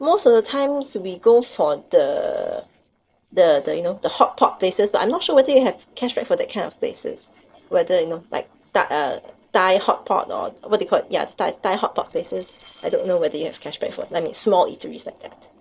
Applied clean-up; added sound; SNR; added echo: neural separator model SepFormer DNS4.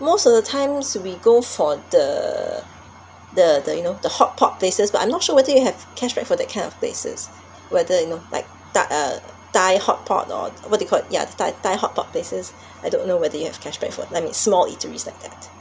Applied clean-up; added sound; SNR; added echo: none; none; none; none.